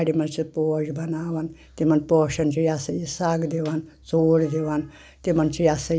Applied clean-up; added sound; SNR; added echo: none; none; none; none.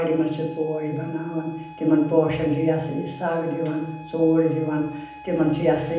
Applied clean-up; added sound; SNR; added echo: none; Harmonica; 18 dB; reverberation time 0.9 s.